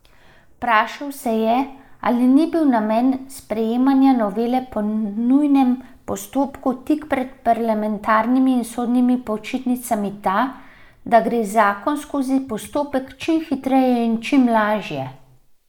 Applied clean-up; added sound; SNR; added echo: neural mask model Resemble Enhance denoiser.